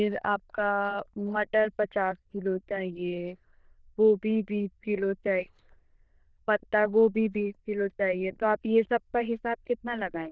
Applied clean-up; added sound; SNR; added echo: neural diffusion model UNIVERSE++.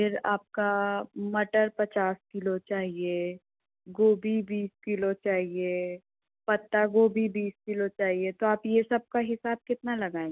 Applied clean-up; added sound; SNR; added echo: none; none; none; none.